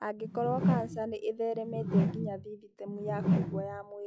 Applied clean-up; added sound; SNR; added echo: classical method log-MMSE.